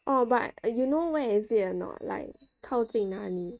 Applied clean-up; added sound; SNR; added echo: neural mask model RNNoise.